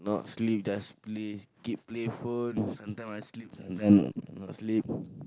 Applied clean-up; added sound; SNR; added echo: none; none; none; none.